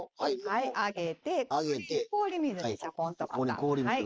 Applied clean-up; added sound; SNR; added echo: neural mask model Resemble Enhance denoiser.